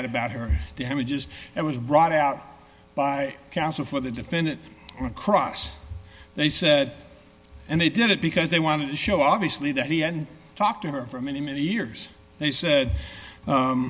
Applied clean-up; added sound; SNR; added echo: none; none; none; none.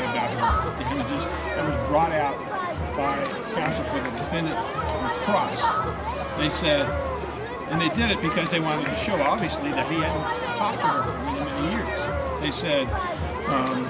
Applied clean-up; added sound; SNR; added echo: none; Crowd; -1 dB; none.